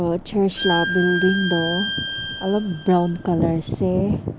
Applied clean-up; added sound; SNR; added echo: none; Bowed string instrument; 7 dB; none.